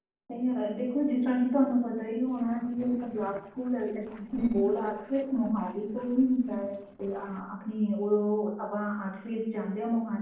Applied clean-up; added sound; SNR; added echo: neural separator model SepFormer DNS4.